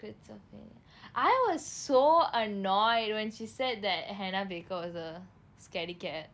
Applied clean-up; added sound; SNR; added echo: none; none; none; none.